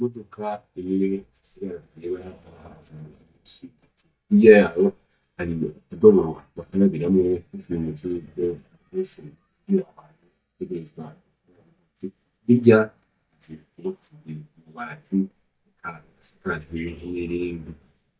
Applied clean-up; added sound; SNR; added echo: neural mask model DeepFilterNet 3.